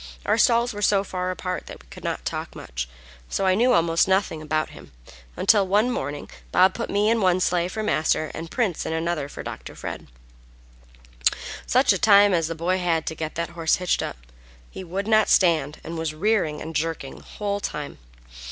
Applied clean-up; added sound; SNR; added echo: none; none; none; none.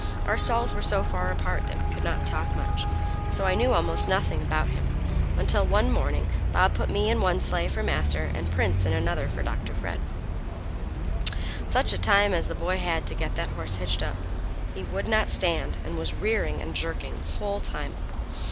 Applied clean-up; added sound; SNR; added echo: none; Traffic noise, roadway noise; -3 dB; none.